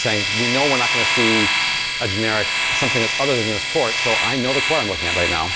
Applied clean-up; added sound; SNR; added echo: none; Domestic sounds, home sounds; -2 dB; none.